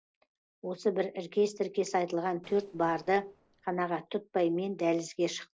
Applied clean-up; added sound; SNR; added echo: neural separator model SepFormer DNS4.